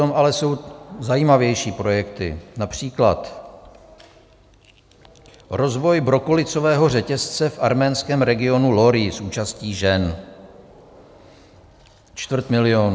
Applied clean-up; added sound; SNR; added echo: none; none; none; none.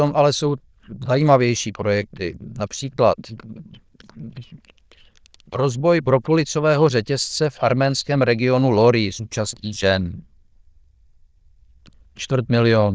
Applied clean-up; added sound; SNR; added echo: neural diffusion model UNIVERSE++.